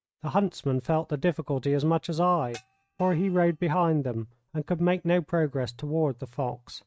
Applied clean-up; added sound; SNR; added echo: neural mask model RNNoise.